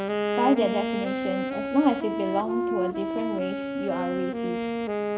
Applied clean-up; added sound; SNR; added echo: none; Wind instrument, woodwind instrument; 0 dB; none.